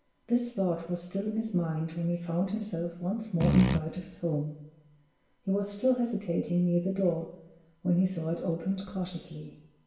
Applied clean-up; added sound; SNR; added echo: none; Fart; -2 dB; reverberation time 0.8 s.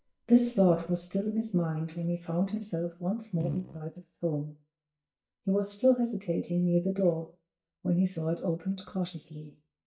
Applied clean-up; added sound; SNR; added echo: neural mask model DeepFilterNet 3.